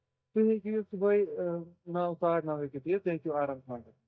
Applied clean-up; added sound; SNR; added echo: neural mask model DeepFilterNet 3.